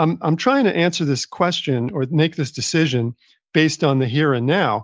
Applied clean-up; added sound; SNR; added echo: none; none; none; none.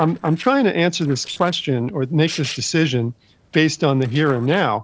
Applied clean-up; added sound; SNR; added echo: neural separator model SepFormer DNS4.